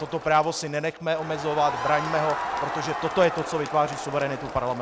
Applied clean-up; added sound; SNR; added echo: none; Crowd; 7 dB; none.